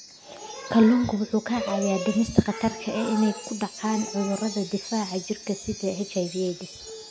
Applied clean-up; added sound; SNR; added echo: none; Wind chime; 16 dB; none.